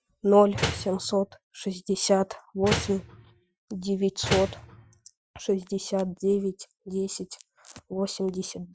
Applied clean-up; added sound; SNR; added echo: classical method Wiener filter.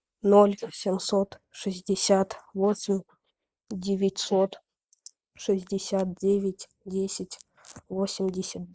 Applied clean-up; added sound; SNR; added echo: neural mask model Resemble Enhance denoiser.